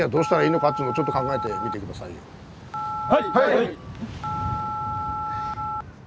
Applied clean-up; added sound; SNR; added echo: none; Telephone; 5 dB; none.